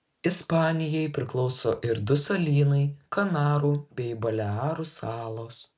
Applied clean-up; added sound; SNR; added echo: none; none; none; none.